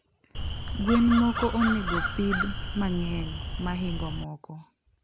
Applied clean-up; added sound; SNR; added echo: none; Crow; 3 dB; none.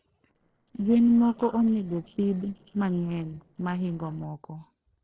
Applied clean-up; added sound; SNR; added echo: neural separator model SepFormer DNS4.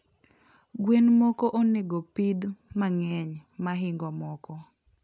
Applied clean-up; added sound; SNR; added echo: none; none; none; none.